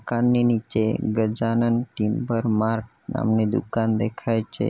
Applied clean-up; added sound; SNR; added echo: none; none; none; none.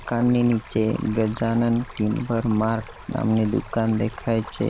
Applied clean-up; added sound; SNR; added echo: none; Stream; 17 dB; none.